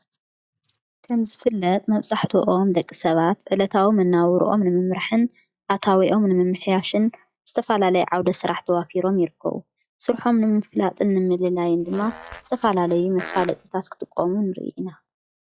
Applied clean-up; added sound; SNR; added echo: classical method log-MMSE.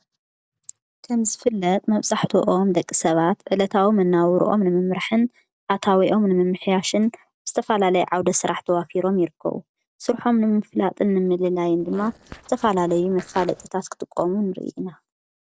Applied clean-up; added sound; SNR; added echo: neural separator model SepFormer DNS4.